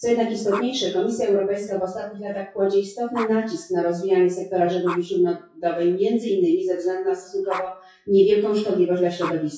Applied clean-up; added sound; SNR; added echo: classical method WPE with log-MMSE.